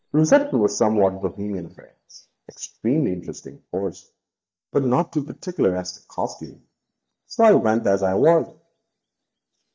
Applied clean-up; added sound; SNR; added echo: neural mask model DeepFilterNet 3.